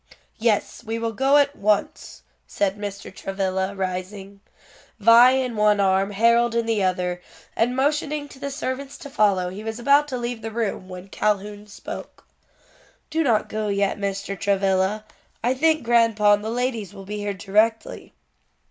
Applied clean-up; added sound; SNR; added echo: none; none; none; none.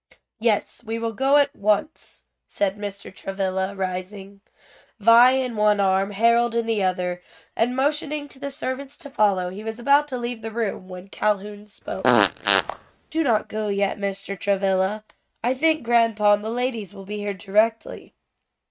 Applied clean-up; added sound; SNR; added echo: neural mask model RNNoise.